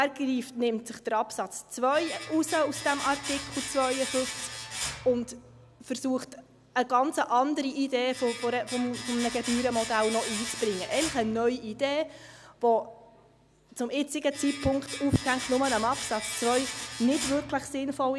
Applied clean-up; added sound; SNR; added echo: none; Domestic sounds, home sounds; 11 dB; none.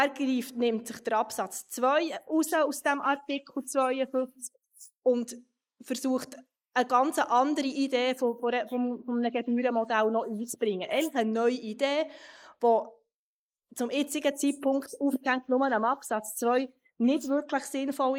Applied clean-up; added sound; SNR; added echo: neural mask model Resemble Enhance denoiser.